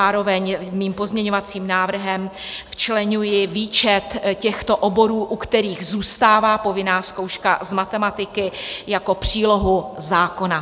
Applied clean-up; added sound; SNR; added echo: none; none; none; none.